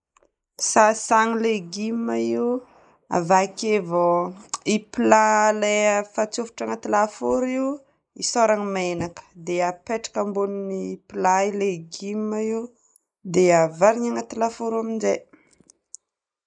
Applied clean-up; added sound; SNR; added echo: neural mask model Resemble Enhance denoiser.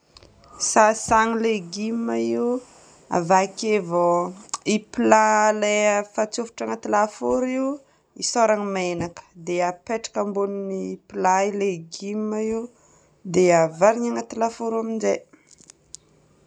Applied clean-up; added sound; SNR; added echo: none; none; none; none.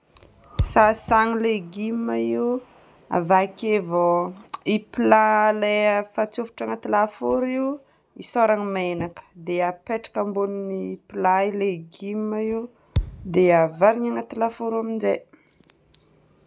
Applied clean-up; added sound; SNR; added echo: none; Thump, thud; 7 dB; none.